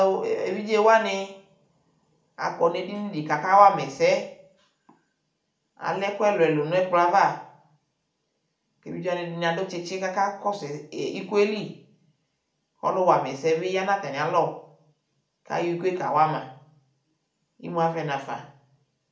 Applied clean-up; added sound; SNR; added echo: none; none; none; reverberation time 0.4 s.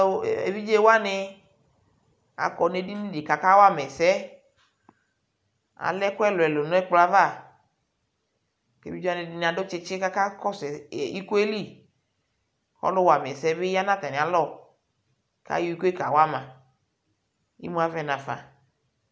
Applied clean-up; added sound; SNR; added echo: none; none; none; none.